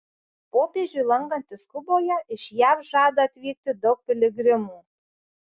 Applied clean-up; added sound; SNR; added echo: none; none; none; none.